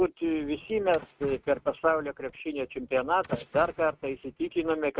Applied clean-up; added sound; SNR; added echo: neural mask model RNNoise.